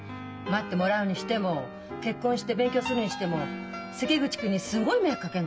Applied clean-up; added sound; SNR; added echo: none; none; none; none.